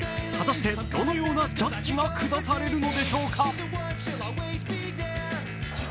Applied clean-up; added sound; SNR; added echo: none; none; none; none.